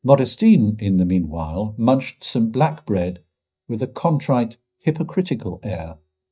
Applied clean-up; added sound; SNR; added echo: neural mask model DeepFilterNet 3.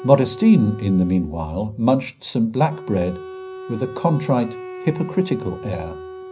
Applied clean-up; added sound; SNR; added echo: none; Wind instrument, woodwind instrument; 14 dB; reverberation time 0.4 s.